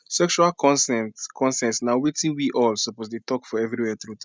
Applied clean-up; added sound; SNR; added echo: none; none; none; none.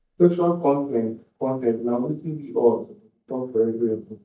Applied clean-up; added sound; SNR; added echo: neural mask model DeepFilterNet 3.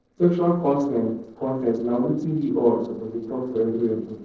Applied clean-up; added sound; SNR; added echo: neural separator model SepFormer DNS4.